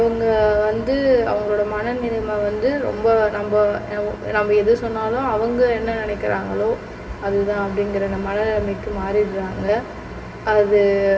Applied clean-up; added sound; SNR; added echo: none; none; none; reverberation time 2.8 s.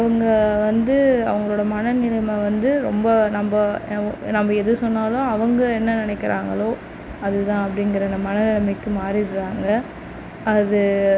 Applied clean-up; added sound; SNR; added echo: none; none; none; none.